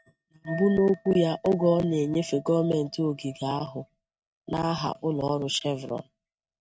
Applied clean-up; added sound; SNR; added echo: neural mask model RNNoise.